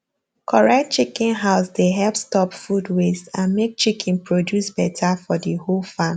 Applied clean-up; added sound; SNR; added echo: none; none; none; none.